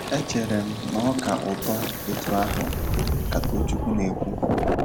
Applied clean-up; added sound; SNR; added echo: none; Fill (with liquid) + Subway, metro, underground; -1 dB; none.